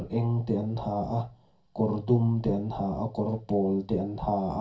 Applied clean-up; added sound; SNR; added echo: none; none; none; reverberation time 0.2 s.